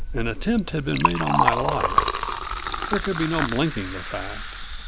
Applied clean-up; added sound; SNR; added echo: none; Liquid; -1 dB; none.